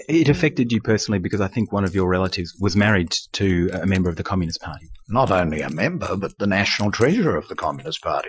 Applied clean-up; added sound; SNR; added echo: classical method Wiener filter.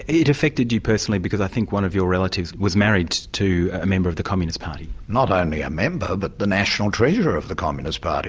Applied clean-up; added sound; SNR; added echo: none; none; none; none.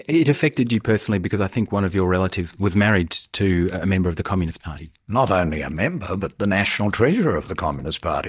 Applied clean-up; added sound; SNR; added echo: neural mask model DeepFilterNet 3.